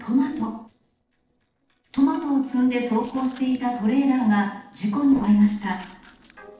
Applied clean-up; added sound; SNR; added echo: neural separator model SepFormer DNS4.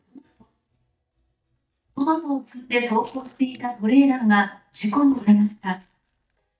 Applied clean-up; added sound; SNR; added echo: neural mask model DeepFilterNet 3.